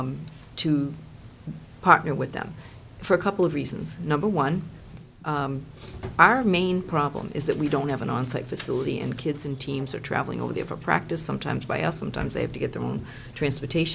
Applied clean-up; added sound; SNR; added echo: none; none; none; none.